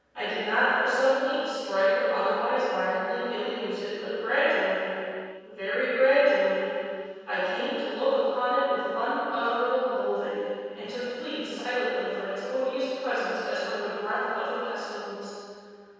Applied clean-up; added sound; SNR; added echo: none; none; none; reverberation time 2.2 s.